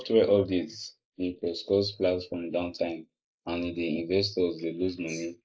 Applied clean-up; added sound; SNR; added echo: neural mask model Resemble Enhance denoiser.